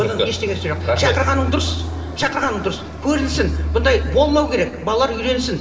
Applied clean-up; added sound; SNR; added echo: none; Fixed-wing aircraft, airplane; 5 dB; reverberation time 3.0 s.